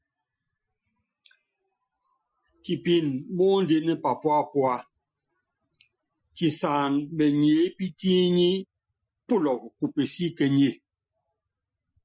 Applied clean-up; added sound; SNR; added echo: classical method Wiener filter.